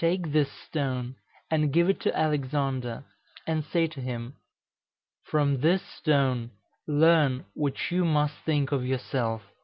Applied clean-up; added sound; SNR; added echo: none; none; none; none.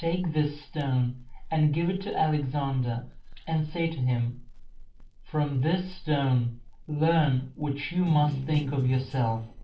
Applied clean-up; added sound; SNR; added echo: neural separator model SepFormer DNS4.